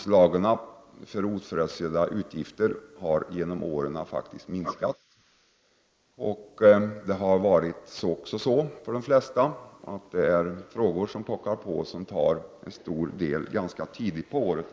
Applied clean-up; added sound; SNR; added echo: neural mask model Resemble Enhance denoiser.